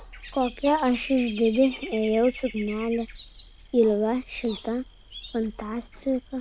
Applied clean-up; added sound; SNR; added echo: none; Bird / Dog; 16 dB; none.